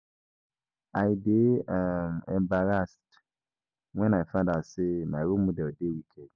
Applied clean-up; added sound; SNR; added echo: none; none; none; none.